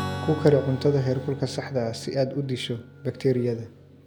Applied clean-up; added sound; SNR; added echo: none; Strum; 11 dB; none.